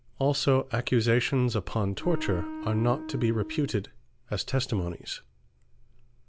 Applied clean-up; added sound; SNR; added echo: none; Wind instrument, woodwind instrument; 10 dB; none.